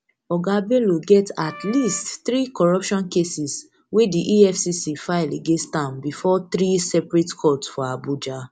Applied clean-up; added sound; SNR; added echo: none; Wind instrument, woodwind instrument; 19 dB; none.